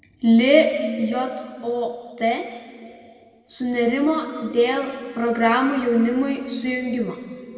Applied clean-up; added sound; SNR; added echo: none; none; none; reverberation time 2.2 s.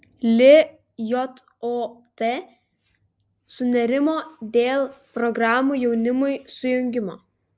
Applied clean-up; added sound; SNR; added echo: none; none; none; none.